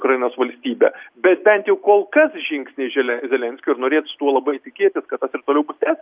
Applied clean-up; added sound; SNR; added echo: none; none; none; none.